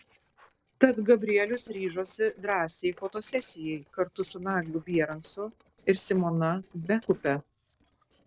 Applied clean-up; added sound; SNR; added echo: neural separator model SepFormer DNS4.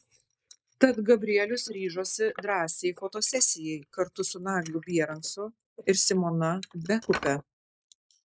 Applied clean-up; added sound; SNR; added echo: neural mask model Resemble Enhance denoiser.